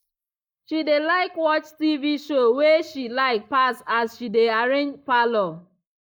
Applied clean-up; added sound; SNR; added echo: neural mask model Resemble Enhance denoiser.